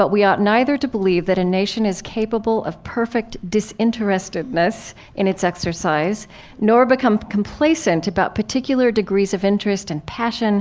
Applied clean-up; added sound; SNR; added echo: none; none; none; none.